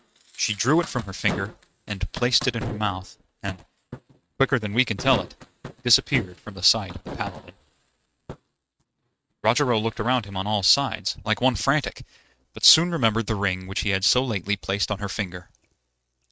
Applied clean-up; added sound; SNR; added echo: neural mask model RNNoise.